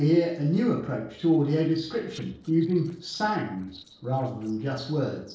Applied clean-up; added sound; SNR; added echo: neural separator model SepFormer DNS4.